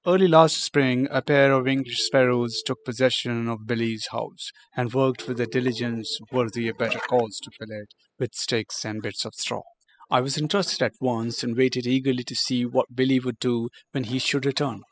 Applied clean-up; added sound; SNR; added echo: classical method spectral subtraction.